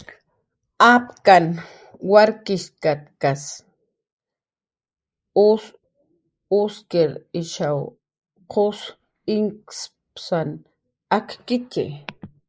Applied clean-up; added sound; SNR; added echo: neural mask model Resemble Enhance denoiser.